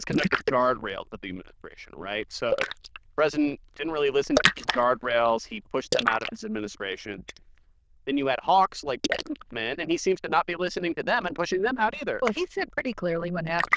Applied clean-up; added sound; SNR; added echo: neural diffusion model UNIVERSE++.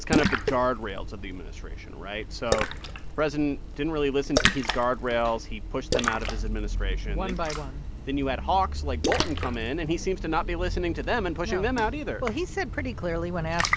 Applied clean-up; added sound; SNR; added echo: none; Splash, splatter; 1 dB; none.